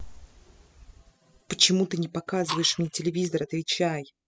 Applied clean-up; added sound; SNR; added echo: classical method spectral subtraction.